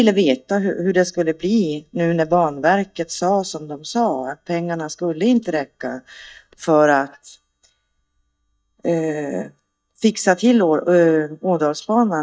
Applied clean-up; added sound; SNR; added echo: neural mask model DeepFilterNet 3.